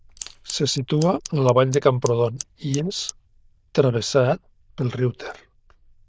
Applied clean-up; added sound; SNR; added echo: neural diffusion model UNIVERSE++.